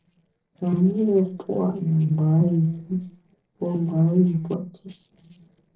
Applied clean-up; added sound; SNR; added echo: neural separator model SepFormer DNS4.